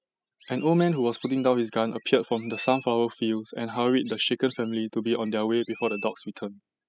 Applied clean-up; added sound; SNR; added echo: classical method spectral subtraction.